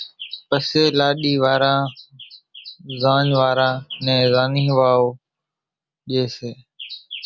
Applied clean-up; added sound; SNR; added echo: none; none; none; none.